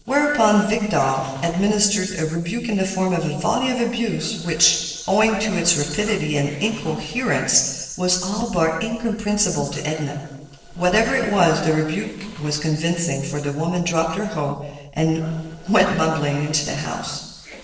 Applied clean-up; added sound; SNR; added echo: neural separator model SepFormer DNS4.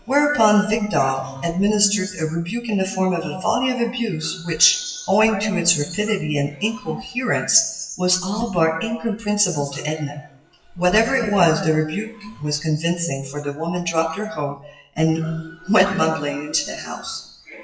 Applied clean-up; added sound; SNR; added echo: classical method WPE with log-MMSE.